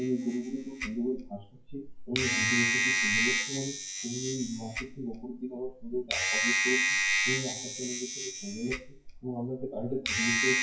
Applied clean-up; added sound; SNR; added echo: classical method WPE with log-MMSE.